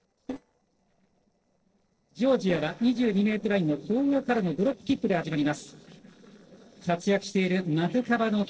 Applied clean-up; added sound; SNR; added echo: neural separator model SepFormer DNS4.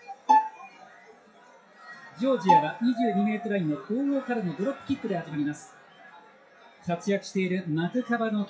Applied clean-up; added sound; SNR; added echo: classical method WPE with log-MMSE.